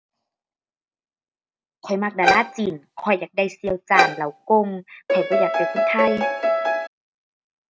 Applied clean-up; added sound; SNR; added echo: none; Piano + Bowed string instrument; -3 dB; none.